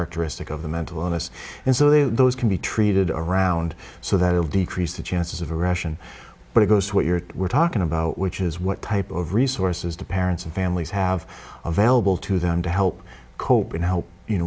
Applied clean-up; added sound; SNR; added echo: none; none; none; none.